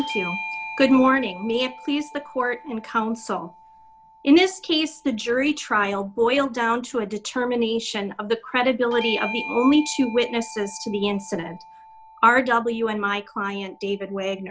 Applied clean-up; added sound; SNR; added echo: none; Bell / Doorbell; 15 dB; none.